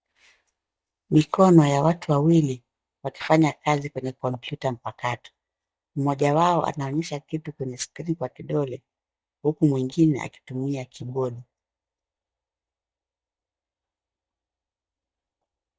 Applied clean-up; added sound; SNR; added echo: neural mask model DeepFilterNet 3.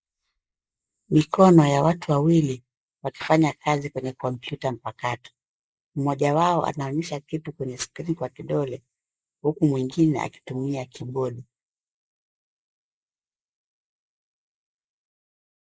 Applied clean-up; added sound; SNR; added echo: neural mask model Resemble Enhance denoiser.